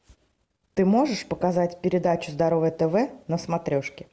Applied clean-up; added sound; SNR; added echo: none; none; none; none.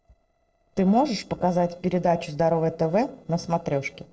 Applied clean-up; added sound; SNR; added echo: neural separator model SepFormer DNS4.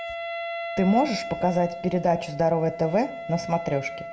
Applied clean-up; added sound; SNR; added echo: none; Wind instrument, woodwind instrument; 9 dB; reverberation time 1.2 s.